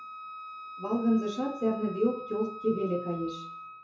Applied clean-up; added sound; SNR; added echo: none; Wind instrument, woodwind instrument; 12 dB; reverberation time 0.6 s.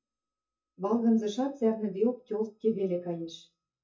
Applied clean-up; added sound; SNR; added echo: neural mask model DeepFilterNet 3.